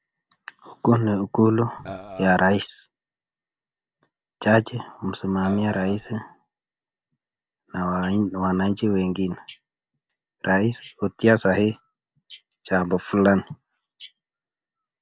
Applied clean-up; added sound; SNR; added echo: neural separator model SepFormer DNS4.